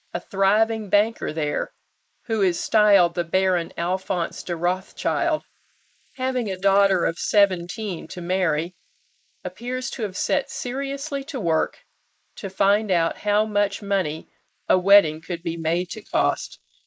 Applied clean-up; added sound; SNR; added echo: neural mask model Resemble Enhance denoiser.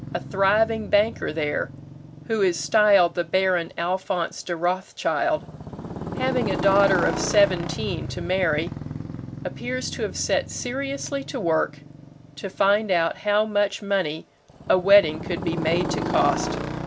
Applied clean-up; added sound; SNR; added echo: none; Motorcycle; 9 dB; none.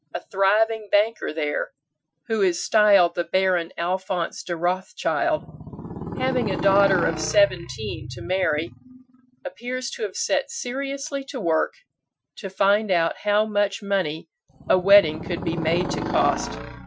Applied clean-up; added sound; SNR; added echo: classical method Wiener filter.